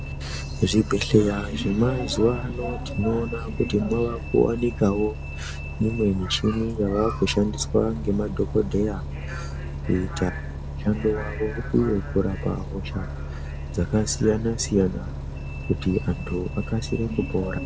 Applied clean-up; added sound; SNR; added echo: none; Bus; 6 dB; none.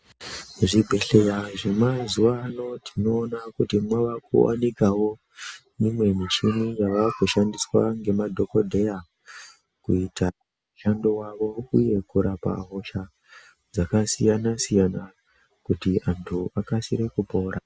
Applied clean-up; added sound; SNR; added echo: none; none; none; none.